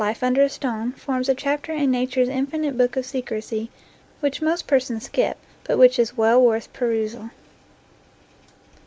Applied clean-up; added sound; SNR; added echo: none; none; none; none.